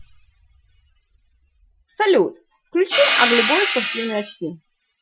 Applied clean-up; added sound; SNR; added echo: classical method Wiener filter.